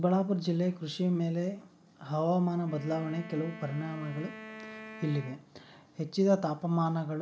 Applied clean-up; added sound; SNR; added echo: none; Wind instrument, woodwind instrument; 16 dB; reverberation time 0.5 s.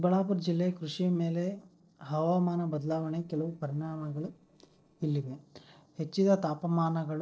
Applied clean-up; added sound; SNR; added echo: neural separator model SepFormer DNS4.